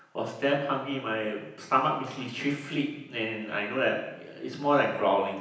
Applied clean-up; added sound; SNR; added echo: none; none; none; reverberation time 0.9 s.